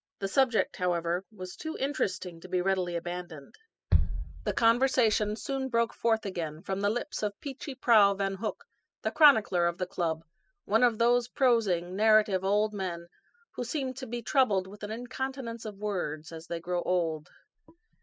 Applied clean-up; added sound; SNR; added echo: classical method spectral subtraction.